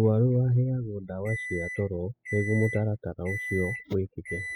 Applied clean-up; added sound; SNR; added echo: classical method spectral subtraction.